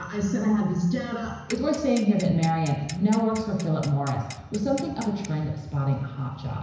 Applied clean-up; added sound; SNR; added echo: none; Clock; 18 dB; reverberation time 1.0 s.